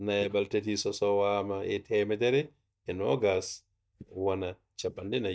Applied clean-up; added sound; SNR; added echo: neural mask model DeepFilterNet 3.